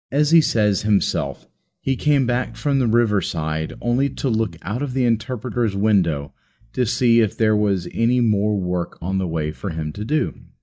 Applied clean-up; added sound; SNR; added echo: neural mask model DeepFilterNet 3.